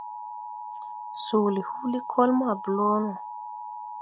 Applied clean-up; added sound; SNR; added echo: none; Alarm; 9 dB; none.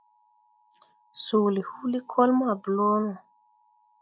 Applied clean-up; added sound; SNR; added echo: classical method log-MMSE.